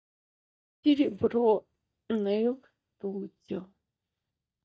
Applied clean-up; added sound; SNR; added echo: neural mask model DeepFilterNet 3.